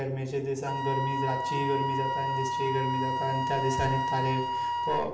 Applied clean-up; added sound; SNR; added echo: none; Wind instrument, woodwind instrument; 0 dB; reverberation time 0.8 s.